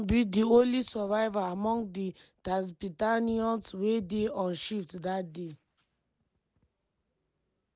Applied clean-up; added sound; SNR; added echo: none; none; none; none.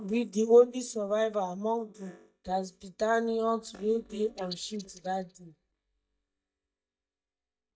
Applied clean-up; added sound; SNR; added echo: neural mask model DeepFilterNet 3.